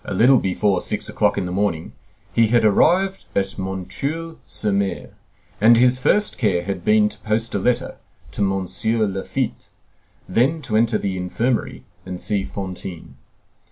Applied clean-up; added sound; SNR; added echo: none; none; none; none.